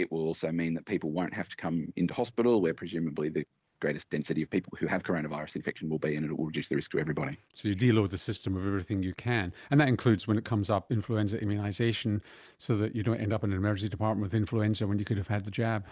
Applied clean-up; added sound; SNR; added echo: none; none; none; none.